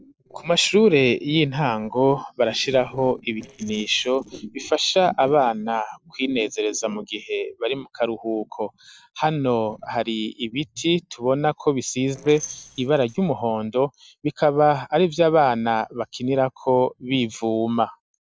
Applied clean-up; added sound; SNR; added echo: neural separator model SepFormer DNS4.